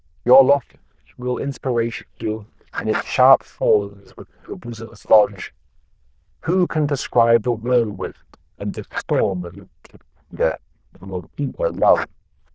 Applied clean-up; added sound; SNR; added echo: neural diffusion model UNIVERSE++.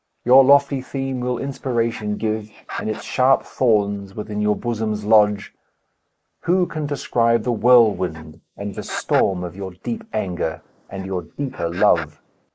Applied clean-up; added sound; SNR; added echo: neural mask model Resemble Enhance denoiser.